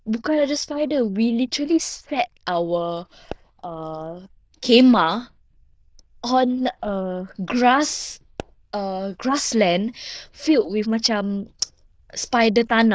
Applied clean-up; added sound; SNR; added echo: neural diffusion model UNIVERSE++.